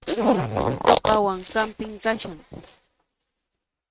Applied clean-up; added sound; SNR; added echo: neural mask model RNNoise.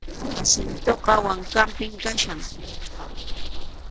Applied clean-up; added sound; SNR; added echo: neural separator model SepFormer DNS4.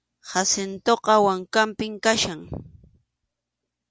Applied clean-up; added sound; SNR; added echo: none; none; none; none.